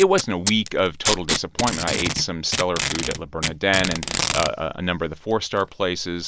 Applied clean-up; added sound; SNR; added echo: none; Packing tape, duct tape; 5 dB; none.